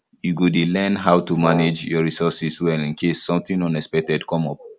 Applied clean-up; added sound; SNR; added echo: none; Brass instrument; 7 dB; none.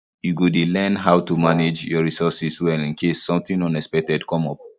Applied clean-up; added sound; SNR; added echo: neural mask model DeepFilterNet 3.